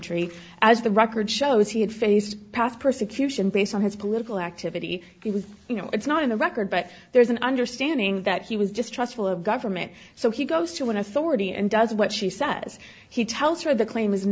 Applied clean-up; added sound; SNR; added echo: none; none; none; none.